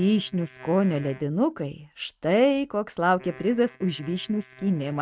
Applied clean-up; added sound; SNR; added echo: neural mask model RNNoise.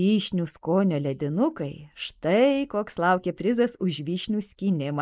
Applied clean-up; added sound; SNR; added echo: neural mask model Resemble Enhance denoiser.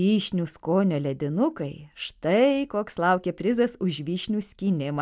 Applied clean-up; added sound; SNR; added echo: none; none; none; none.